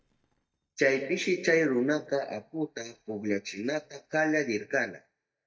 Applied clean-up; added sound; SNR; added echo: neural mask model DeepFilterNet 3.